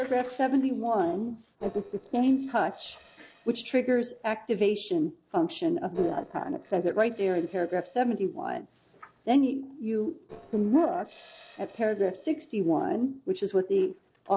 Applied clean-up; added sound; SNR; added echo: neural separator model SepFormer DNS4.